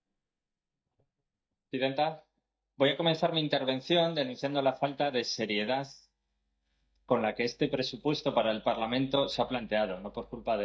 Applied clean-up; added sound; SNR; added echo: neural mask model DeepFilterNet 3.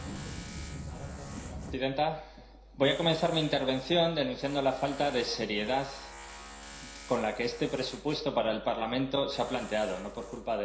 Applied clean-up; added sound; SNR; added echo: none; Tools; 17 dB; reverberation time 0.5 s.